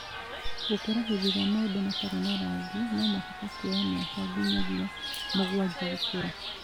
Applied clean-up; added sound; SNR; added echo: none; Chirp, tweet + Gull, seagull; 4 dB; none.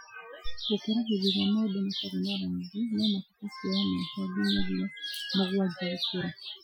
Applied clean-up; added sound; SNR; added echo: classical method Wiener filter.